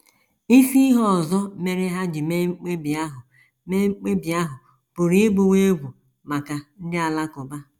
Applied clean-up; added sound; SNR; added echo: none; none; none; none.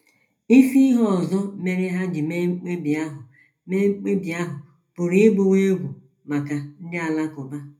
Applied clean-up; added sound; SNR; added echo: none; none; none; reverberation time 0.3 s.